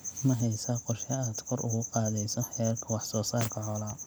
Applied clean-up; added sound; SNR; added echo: none; none; none; none.